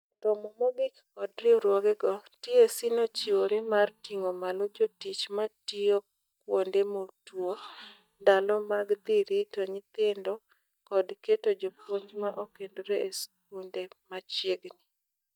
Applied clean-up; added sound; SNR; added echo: neural mask model DeepFilterNet 3.